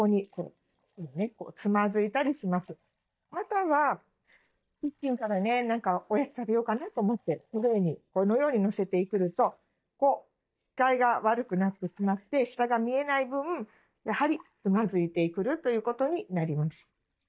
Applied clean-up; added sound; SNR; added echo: neural mask model DeepFilterNet 3.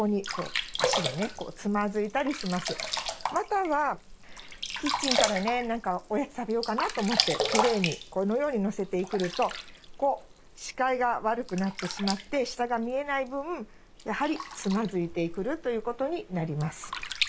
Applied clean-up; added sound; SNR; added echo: none; Sink (filling or washing); 5 dB; none.